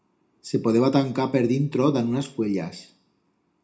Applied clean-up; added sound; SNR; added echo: none; none; none; reverberation time 0.4 s.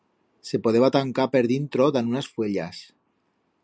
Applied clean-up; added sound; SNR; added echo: none; none; none; none.